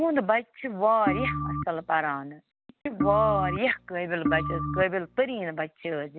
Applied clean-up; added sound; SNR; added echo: none; Organ; 4 dB; none.